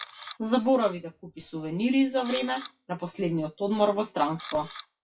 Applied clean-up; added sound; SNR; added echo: classical method WPE with log-MMSE.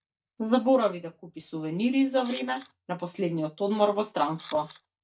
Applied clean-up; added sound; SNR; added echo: neural mask model DeepFilterNet 3.